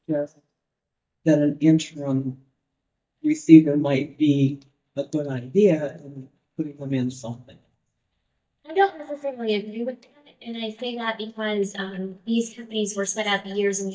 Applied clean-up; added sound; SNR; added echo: neural mask model DeepFilterNet 3.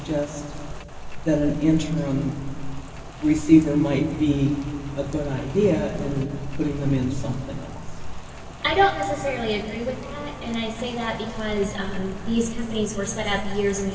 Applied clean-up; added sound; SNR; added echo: none; Rain; 10 dB; reverberation time 2.2 s.